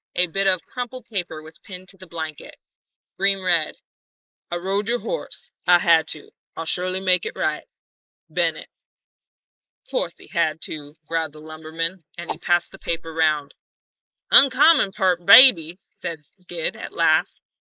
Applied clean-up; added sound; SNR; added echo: neural mask model Resemble Enhance denoiser.